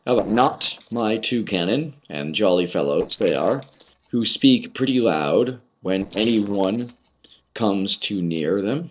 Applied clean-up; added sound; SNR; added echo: neural separator model SepFormer DNS4.